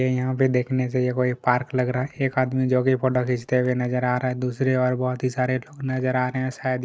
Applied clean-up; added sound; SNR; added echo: neural separator model SepFormer DNS4.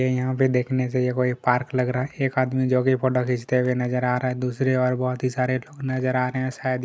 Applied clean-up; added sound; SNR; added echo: none; none; none; none.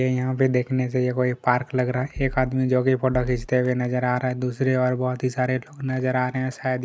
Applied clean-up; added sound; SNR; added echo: none; Bass drum; 9 dB; none.